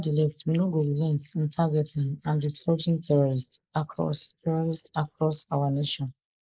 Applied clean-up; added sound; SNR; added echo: neural mask model Resemble Enhance denoiser.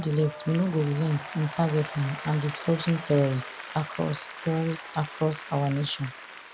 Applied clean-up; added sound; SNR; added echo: none; Applause; 13 dB; none.